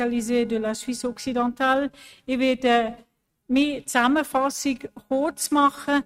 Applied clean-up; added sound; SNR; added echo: neural mask model RNNoise.